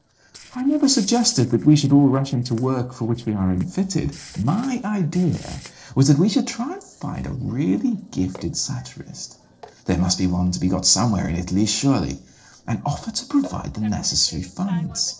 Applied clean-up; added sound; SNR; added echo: neural separator model SepFormer DNS4.